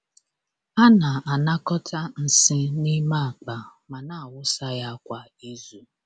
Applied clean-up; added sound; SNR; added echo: none; none; none; none.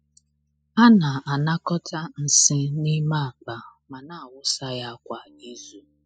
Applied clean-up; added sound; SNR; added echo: classical method spectral subtraction.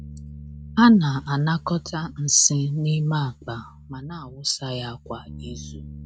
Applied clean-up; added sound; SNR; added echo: neural mask model RNNoise.